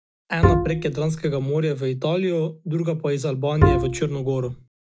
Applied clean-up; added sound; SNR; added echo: none; Bowed string instrument; -2 dB; none.